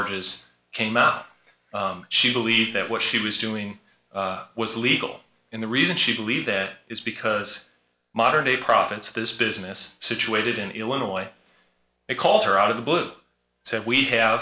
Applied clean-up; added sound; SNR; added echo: none; none; none; none.